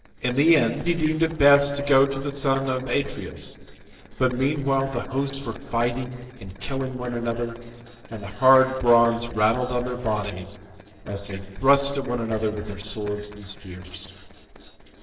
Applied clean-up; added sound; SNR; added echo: neural separator model SepFormer DNS4.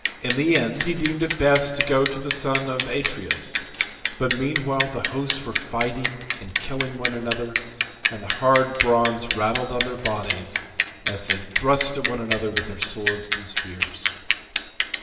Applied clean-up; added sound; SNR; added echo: none; Bicycle; 3 dB; reverberation time 2.3 s.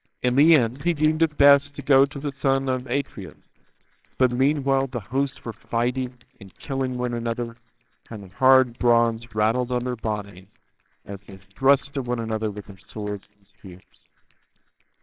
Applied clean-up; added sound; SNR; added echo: neural separator model SepFormer WHAMR!.